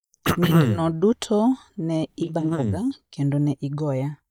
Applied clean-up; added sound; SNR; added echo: neural mask model DeepFilterNet 3.